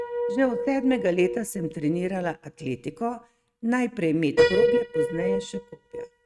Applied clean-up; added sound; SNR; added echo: neural mask model RNNoise.